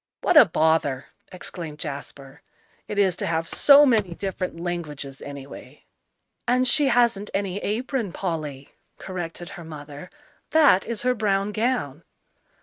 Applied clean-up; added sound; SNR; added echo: neural mask model RNNoise.